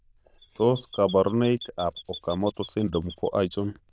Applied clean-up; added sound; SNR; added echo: neural diffusion model UNIVERSE++.